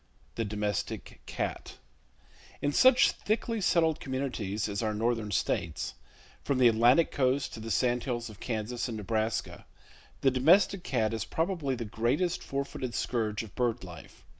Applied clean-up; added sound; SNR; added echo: none; none; none; none.